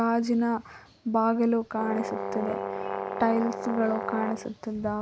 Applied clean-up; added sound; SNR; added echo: none; Brass instrument; 6 dB; none.